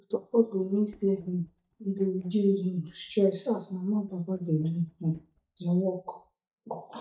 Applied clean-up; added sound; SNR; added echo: neural mask model DeepFilterNet 3.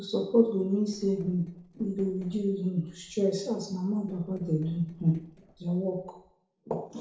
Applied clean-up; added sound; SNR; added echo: neural separator model SepFormer DNS4.